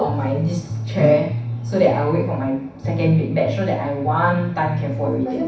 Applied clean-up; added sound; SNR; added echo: none; Bass guitar; 6 dB; reverberation time 0.7 s.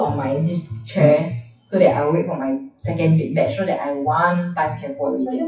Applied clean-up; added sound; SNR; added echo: classical method WPE with log-MMSE.